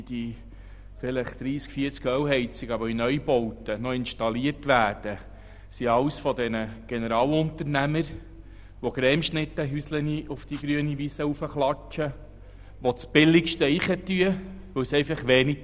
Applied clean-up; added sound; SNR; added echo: none; Writing + Mechanical fan; 18 dB; none.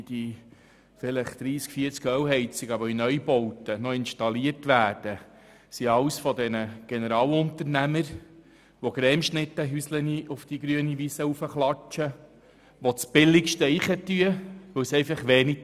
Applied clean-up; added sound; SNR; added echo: none; none; none; none.